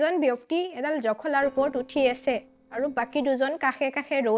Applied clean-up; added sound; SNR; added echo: neural separator model SepFormer DNS4.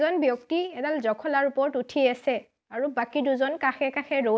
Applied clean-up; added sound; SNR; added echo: none; none; none; none.